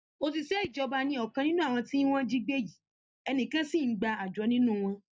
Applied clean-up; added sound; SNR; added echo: neural mask model DeepFilterNet 3.